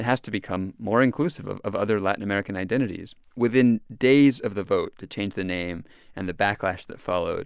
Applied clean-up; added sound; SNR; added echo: none; none; none; none.